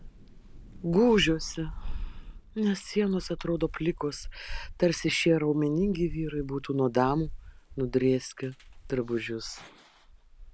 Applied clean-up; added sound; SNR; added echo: none; Thunder / Rain; 12 dB; none.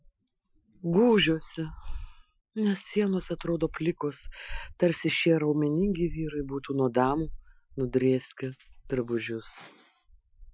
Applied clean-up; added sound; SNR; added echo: classical method Wiener filter.